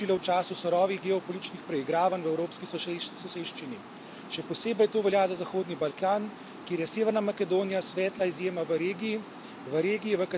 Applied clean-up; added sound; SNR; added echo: none; Water; 15 dB; none.